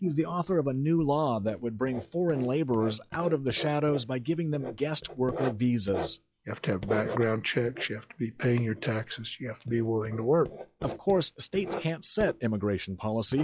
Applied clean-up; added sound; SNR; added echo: classical method log-MMSE.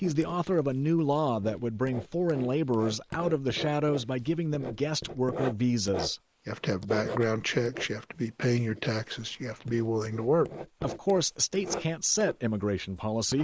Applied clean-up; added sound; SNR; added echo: neural mask model Resemble Enhance denoiser.